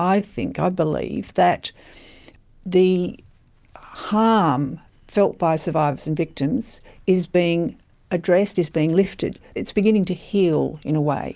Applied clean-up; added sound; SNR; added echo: none; none; none; none.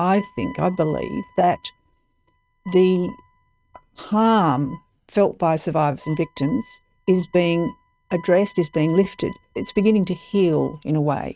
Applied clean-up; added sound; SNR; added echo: neural mask model RNNoise.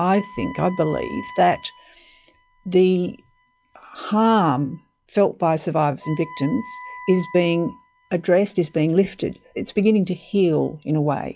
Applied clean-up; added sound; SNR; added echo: classical method log-MMSE.